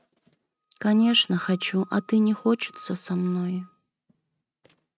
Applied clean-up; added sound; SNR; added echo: neural mask model RNNoise.